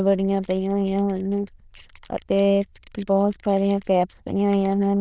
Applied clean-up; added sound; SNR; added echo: neural diffusion model UNIVERSE++.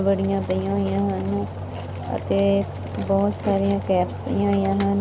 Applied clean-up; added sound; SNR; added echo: none; Burping, eructation + Computer keyboard; 19 dB; none.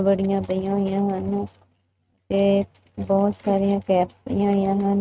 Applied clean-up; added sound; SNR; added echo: neural mask model RNNoise.